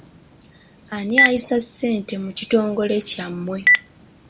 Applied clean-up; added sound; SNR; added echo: none; Telephone; 0 dB; none.